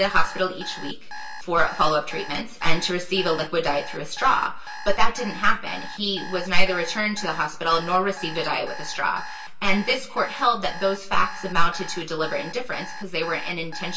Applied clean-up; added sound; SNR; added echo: none; Alarm; 17 dB; reverberation time 0.2 s.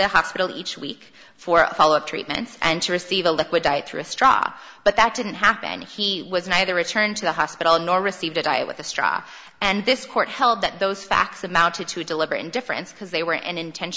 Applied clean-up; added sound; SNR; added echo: none; none; none; none.